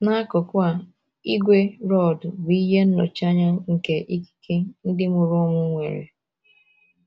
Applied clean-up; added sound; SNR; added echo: none; none; none; none.